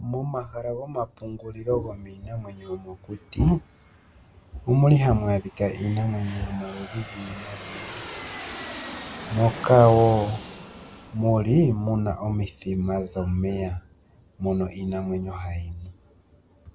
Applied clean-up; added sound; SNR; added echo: none; Aircraft; 18 dB; none.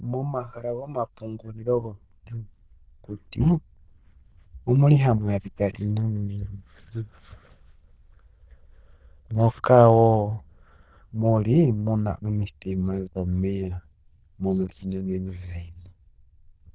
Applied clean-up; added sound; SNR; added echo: neural diffusion model UNIVERSE++.